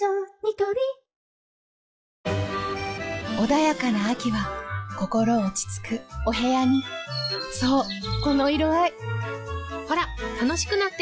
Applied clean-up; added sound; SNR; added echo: classical method log-MMSE.